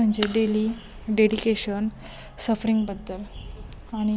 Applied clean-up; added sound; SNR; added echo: none; Fire; 14 dB; none.